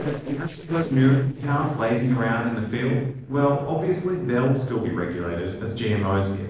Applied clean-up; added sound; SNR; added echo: neural separator model SepFormer DNS4.